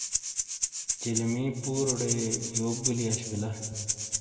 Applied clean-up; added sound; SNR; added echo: none; Rattle (instrument); 1 dB; reverberation time 2.2 s.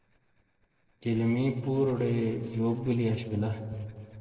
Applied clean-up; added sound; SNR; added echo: neural separator model SepFormer DNS4.